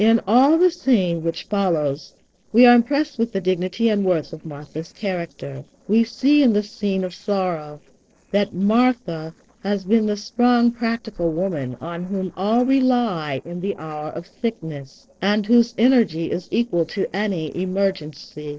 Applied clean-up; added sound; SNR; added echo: neural separator model SepFormer DNS4.